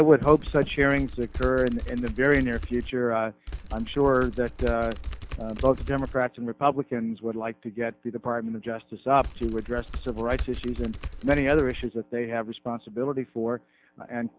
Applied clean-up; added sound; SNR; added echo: none; Typing; 8 dB; none.